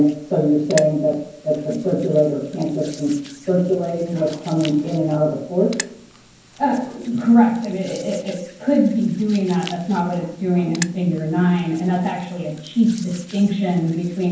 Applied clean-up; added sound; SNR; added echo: none; Hands; 19 dB; reverberation time 0.9 s.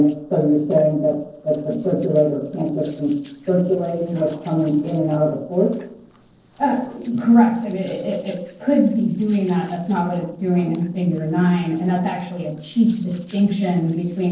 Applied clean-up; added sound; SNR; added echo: neural separator model SepFormer DNS4.